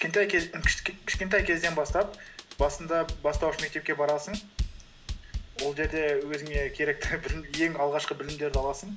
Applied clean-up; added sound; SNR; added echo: none; Drum kit; 7 dB; none.